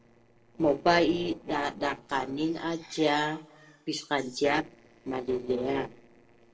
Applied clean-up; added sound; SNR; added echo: neural separator model SepFormer DNS4.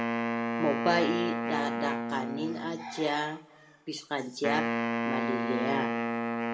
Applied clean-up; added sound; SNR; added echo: none; Wind instrument, woodwind instrument; -1 dB; reverberation time 0.7 s.